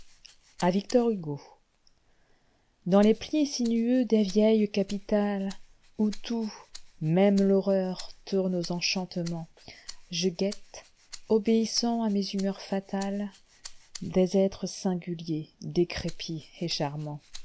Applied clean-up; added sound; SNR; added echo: none; Rattle (instrument); 19 dB; none.